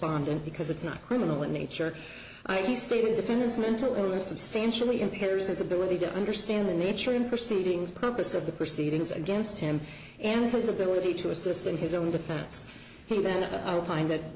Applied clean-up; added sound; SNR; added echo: none; none; none; none.